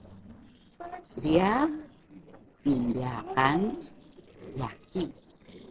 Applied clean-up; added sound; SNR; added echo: neural separator model SepFormer DNS4.